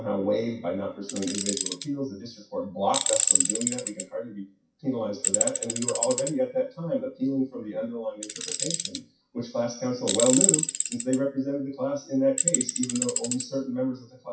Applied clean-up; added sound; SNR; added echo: classical method WPE with log-MMSE.